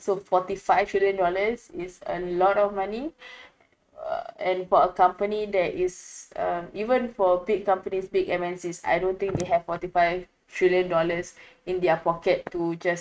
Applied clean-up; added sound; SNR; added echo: neural mask model RNNoise.